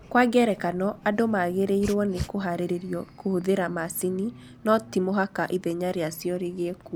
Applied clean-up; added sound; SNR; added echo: none; Bass guitar + Dog; 19 dB; none.